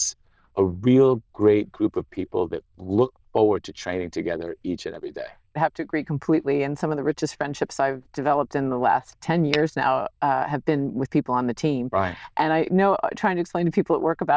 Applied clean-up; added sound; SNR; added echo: neural diffusion model UNIVERSE++.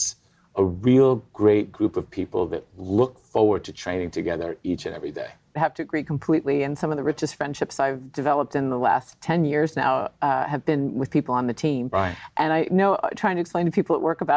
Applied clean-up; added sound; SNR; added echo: none; none; none; none.